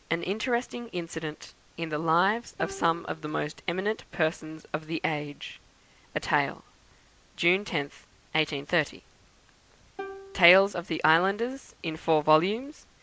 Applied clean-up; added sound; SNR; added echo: none; Plucked string instrument; 17 dB; none.